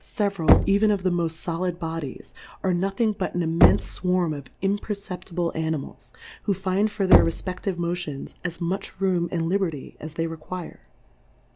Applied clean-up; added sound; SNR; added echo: none; Knock; 1 dB; none.